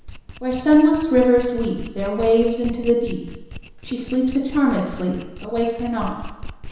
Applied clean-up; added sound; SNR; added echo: none; Domestic sounds, home sounds; 13 dB; reverberation time 1.0 s.